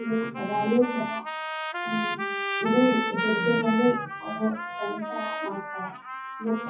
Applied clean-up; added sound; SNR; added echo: classical method WPE with log-MMSE.